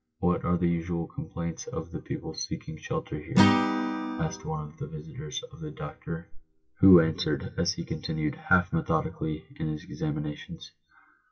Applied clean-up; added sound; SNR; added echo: classical method WPE with log-MMSE.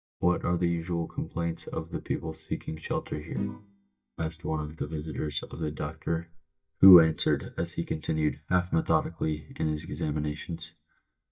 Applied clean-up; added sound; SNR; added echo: neural mask model DeepFilterNet 3.